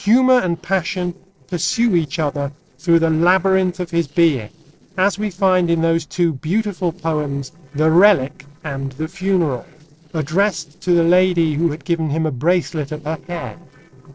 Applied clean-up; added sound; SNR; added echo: neural separator model SepFormer DNS4.